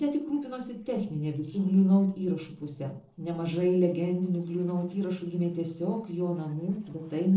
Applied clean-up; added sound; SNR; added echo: neural separator model SepFormer DNS4.